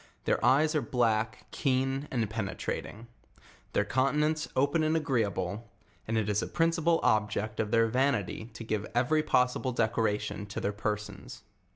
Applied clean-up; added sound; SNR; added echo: none; none; none; none.